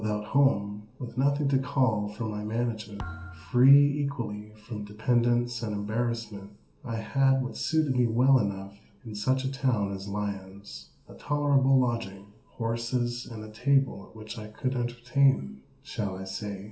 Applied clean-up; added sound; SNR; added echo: none; Thump, thud; 16 dB; reverberation time 0.5 s.